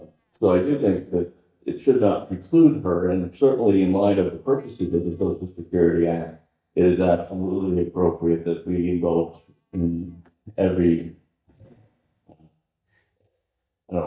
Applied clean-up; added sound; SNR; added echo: neural mask model DeepFilterNet 3.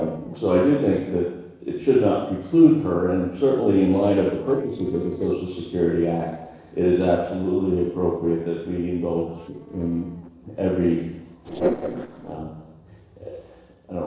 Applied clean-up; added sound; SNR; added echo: neural separator model SepFormer DNS4.